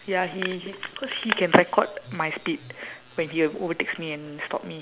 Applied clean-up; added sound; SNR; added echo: none; none; none; none.